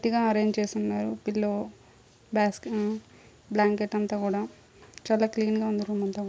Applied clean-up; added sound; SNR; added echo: none; none; none; none.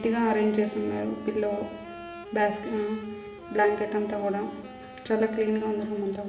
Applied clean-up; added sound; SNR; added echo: none; Wind instrument, woodwind instrument; 15 dB; reverberation time 1.6 s.